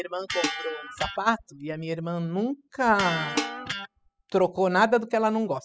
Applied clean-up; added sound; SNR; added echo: classical method spectral subtraction.